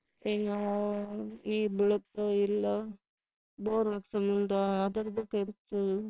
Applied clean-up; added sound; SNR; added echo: neural separator model SepFormer WHAMR!.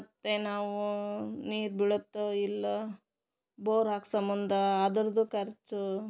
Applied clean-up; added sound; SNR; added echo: none; none; none; none.